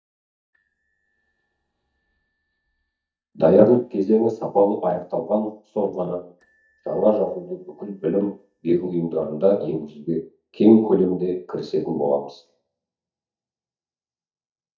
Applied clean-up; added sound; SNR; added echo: neural mask model DeepFilterNet 3.